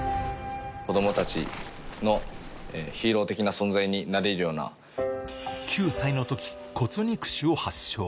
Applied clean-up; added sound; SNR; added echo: none; Waves, surf; 10 dB; none.